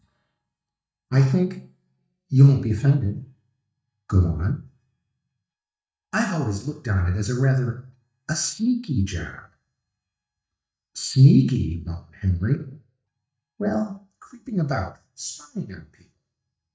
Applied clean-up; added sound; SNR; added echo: neural mask model DeepFilterNet 3.